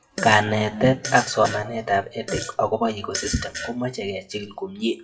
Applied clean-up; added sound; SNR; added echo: classical method WPE with log-MMSE.